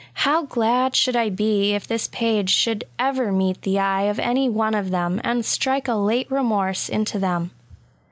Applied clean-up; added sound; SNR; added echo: none; none; none; none.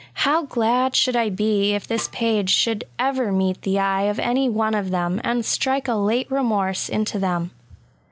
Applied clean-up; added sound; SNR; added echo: none; Snare drum; 19 dB; none.